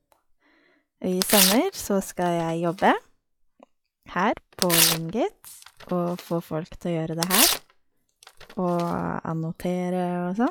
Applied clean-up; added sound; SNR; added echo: classical method log-MMSE.